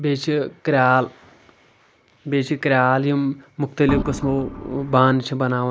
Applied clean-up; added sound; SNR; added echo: none; Organ; 8 dB; none.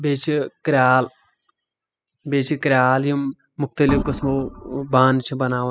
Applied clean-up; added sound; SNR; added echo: classical method spectral subtraction.